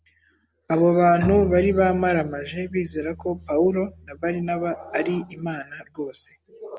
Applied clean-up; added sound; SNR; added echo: none; Bowed string instrument; 15 dB; none.